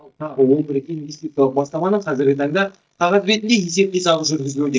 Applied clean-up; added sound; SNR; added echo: neural mask model DeepFilterNet 3.